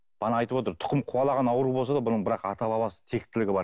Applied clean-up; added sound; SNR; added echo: none; none; none; none.